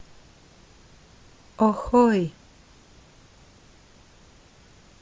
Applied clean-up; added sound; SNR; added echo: none; none; none; none.